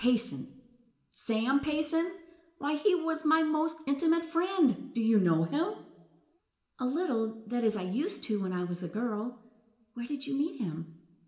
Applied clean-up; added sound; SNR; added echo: none; none; none; reverberation time 0.8 s.